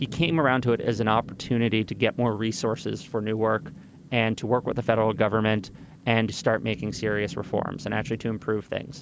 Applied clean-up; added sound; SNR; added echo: none; Rain / Thunderstorm; 14 dB; none.